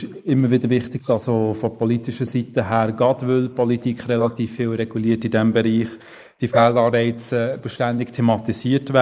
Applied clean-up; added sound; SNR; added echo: neural mask model Resemble Enhance denoiser.